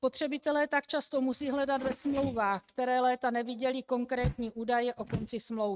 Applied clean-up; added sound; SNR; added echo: neural mask model RNNoise.